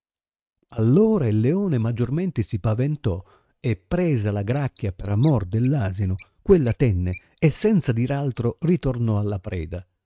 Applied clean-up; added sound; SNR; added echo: neural mask model RNNoise.